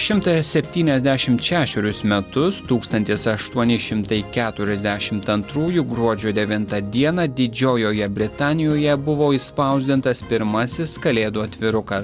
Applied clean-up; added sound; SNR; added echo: none; none; none; none.